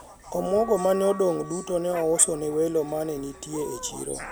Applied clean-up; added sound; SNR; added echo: none; Meow + Wind instrument, woodwind instrument; 16 dB; none.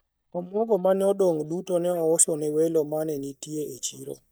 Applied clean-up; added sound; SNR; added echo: neural mask model DeepFilterNet 3.